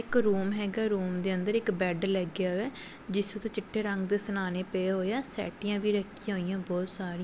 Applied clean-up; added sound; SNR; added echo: none; none; none; none.